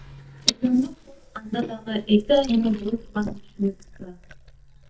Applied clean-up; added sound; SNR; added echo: neural mask model DeepFilterNet 3.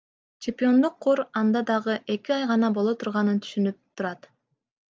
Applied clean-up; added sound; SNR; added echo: none; none; none; none.